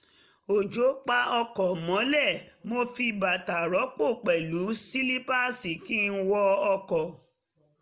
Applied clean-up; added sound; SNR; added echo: none; none; none; none.